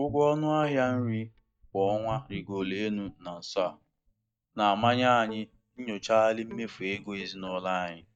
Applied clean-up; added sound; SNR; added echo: neural mask model DeepFilterNet 3.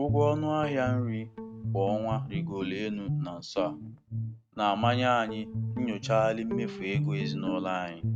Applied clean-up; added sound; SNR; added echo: neural mask model RNNoise.